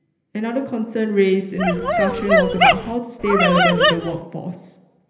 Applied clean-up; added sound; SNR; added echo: none; Dog; -4 dB; reverberation time 1.4 s.